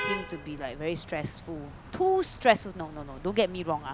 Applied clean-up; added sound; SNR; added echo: none; Traffic noise, roadway noise / Vehicle horn, car horn, honking; 11 dB; none.